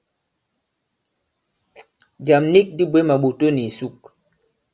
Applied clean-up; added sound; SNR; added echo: none; none; none; none.